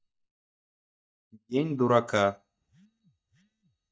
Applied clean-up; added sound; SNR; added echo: neural mask model DeepFilterNet 3.